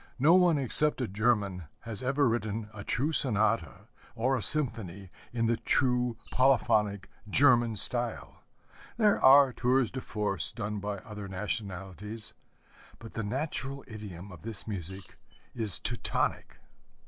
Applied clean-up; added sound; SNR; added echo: none; Rattle / Keys jangling; 10 dB; none.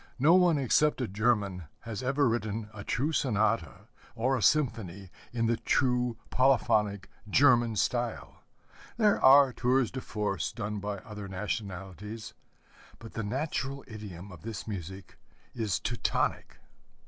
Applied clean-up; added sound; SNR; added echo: none; none; none; none.